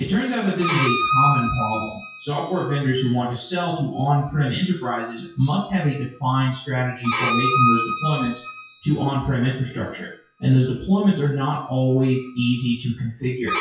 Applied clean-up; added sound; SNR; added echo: classical method WPE with log-MMSE.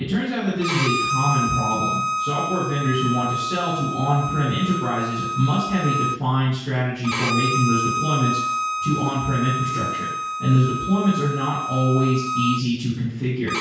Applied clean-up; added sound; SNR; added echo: none; Bowed string instrument; 4 dB; reverberation time 0.6 s.